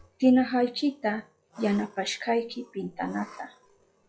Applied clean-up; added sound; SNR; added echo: classical method log-MMSE.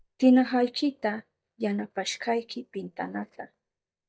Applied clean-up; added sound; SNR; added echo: neural mask model DeepFilterNet 3.